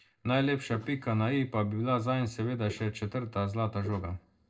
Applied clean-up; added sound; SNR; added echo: neural separator model SepFormer DNS4.